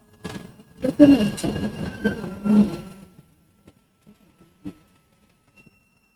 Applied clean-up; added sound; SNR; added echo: neural mask model RNNoise.